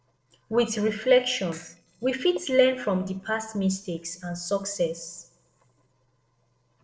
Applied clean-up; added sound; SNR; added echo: neural separator model SepFormer DNS4.